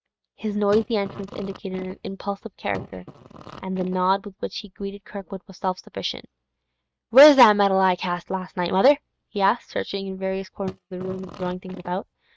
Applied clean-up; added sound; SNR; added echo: neural mask model RNNoise.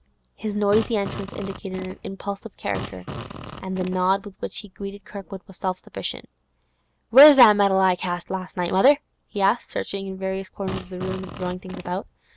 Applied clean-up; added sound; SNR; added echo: none; Fart; 11 dB; none.